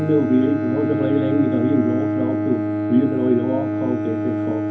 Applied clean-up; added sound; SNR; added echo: none; Bowed string instrument; 1 dB; reverberation time 0.3 s.